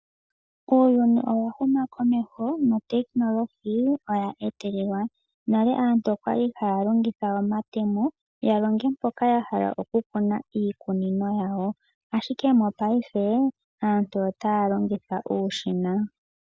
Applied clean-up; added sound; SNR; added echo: none; none; none; none.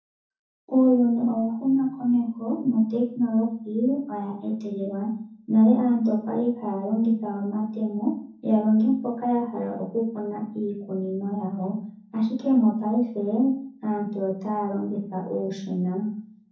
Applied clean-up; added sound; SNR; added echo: none; none; none; reverberation time 0.6 s.